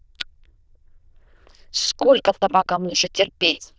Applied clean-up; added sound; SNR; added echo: neural diffusion model UNIVERSE++.